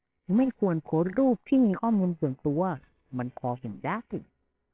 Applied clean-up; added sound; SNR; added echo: neural separator model SepFormer WHAMR!.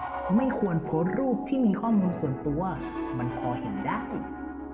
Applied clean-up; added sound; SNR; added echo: none; Piano; 6 dB; reverberation time 1.2 s.